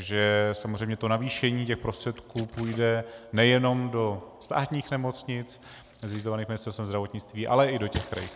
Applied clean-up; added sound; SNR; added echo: none; Splash, splatter; 18 dB; none.